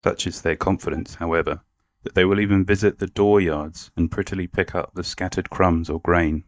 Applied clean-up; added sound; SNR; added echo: neural mask model DeepFilterNet 3.